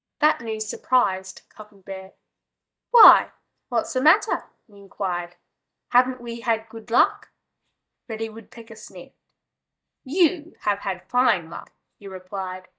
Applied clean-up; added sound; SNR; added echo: neural mask model DeepFilterNet 3.